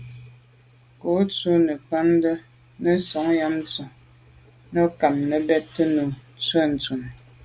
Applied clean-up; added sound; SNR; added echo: none; none; none; none.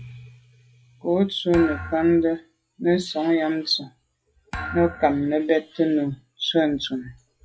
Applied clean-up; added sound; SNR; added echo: classical method log-MMSE.